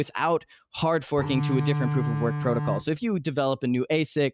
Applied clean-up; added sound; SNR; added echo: neural mask model RNNoise.